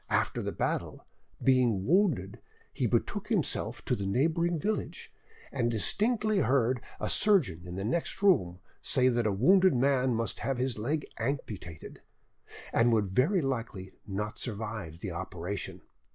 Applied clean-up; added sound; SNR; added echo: none; none; none; none.